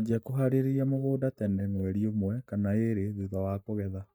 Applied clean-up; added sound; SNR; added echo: neural mask model DeepFilterNet 3.